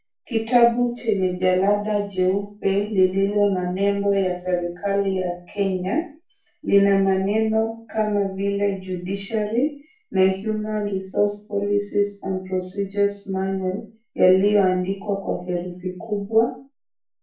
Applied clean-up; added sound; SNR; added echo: none; none; none; reverberation time 0.3 s.